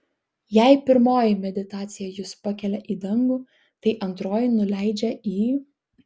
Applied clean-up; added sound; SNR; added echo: none; none; none; none.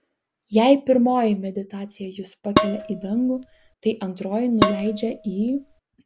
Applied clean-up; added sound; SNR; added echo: none; Dishes, pots, and pans; 2 dB; none.